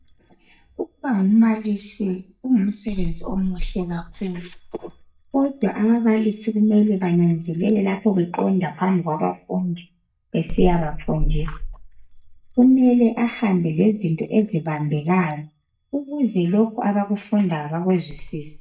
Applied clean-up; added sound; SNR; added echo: neural mask model DeepFilterNet 3.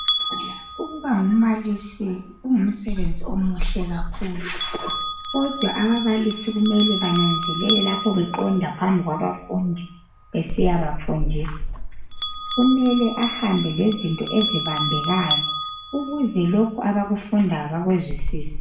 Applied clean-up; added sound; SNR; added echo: none; Bell; 2 dB; reverberation time 0.5 s.